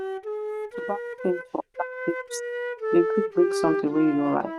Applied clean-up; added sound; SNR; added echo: none; Wind instrument, woodwind instrument; 3 dB; none.